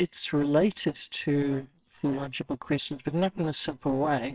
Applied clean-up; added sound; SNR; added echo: neural separator model SepFormer WHAMR!.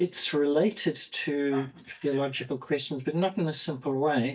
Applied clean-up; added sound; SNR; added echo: neural mask model DeepFilterNet 3.